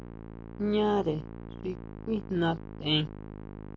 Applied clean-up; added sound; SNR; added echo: none; Musical instrument; 11 dB; none.